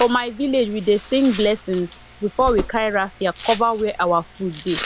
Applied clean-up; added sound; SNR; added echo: none; Domestic sounds, home sounds; 10 dB; none.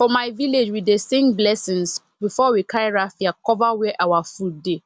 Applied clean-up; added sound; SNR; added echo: none; none; none; none.